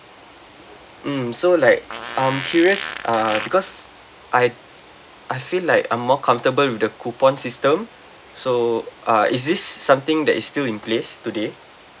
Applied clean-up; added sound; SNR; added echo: none; Fart; 11 dB; none.